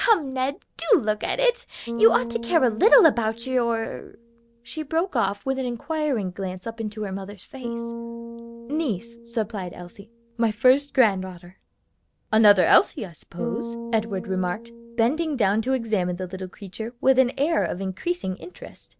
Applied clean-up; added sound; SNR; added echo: none; Bass guitar; 14 dB; none.